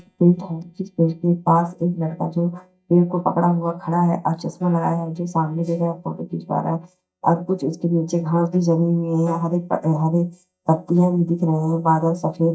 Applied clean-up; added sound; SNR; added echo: neural mask model DeepFilterNet 3.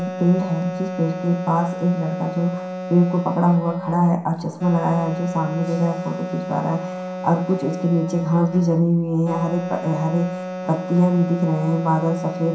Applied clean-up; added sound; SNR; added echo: none; Wind instrument, woodwind instrument; 9 dB; reverberation time 0.5 s.